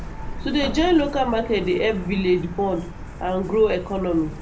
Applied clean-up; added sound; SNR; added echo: none; Truck; 10 dB; reverberation time 0.3 s.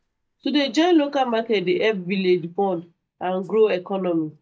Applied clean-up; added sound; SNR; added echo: neural mask model DeepFilterNet 3.